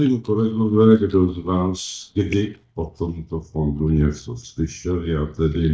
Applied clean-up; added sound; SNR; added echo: neural mask model DeepFilterNet 3.